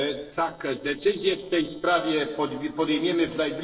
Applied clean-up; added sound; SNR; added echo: neural separator model SepFormer DNS4.